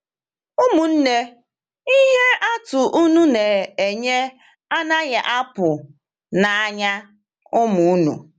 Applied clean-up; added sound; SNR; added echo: none; none; none; none.